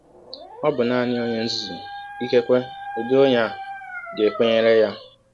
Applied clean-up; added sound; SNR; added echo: none; Dog; 14 dB; none.